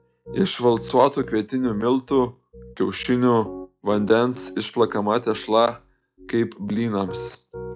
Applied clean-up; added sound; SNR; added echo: classical method log-MMSE.